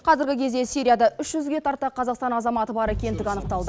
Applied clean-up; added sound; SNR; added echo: none; none; none; none.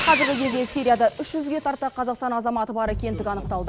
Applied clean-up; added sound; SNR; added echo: none; Fireworks + Sawing; 8 dB; none.